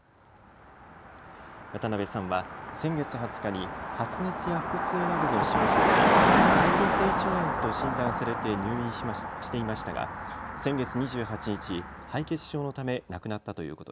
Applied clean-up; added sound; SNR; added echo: none; Car passing by; -4 dB; none.